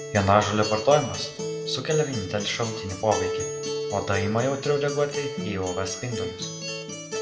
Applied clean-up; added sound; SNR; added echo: none; Acoustic guitar; 6 dB; reverberation time 0.8 s.